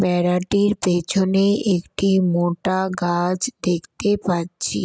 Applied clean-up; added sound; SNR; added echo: none; none; none; none.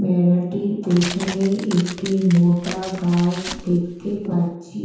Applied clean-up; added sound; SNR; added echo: none; Tearing; 15 dB; reverberation time 0.9 s.